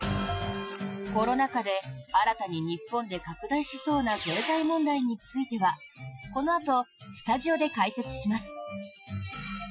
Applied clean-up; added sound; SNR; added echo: classical method Wiener filter.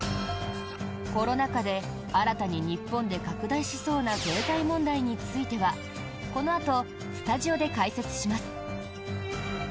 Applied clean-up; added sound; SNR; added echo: none; none; none; none.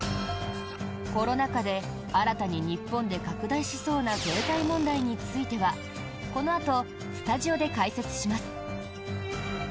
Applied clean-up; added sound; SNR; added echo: none; Tools; 13 dB; none.